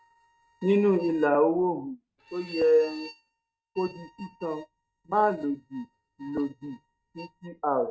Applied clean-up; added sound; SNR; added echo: neural mask model RNNoise.